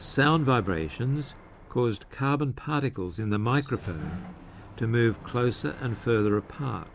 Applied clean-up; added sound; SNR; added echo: none; Sliding door; 18 dB; none.